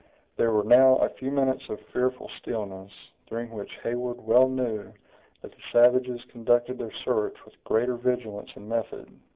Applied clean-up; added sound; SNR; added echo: none; none; none; none.